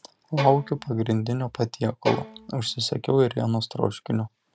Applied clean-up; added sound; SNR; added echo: none; Bowed string instrument; 12 dB; none.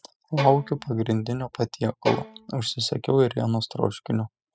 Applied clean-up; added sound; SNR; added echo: classical method spectral subtraction.